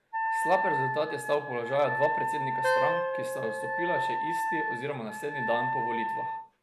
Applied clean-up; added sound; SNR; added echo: none; Wind instrument, woodwind instrument + Wind instrument, woodwind instrument; -2 dB; none.